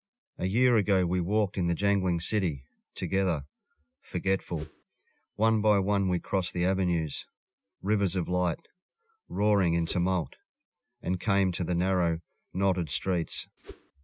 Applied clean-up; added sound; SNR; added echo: none; Whoosh, swoosh, swish; 17 dB; none.